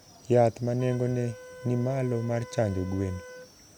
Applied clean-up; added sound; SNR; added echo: none; Wind instrument, woodwind instrument; 19 dB; none.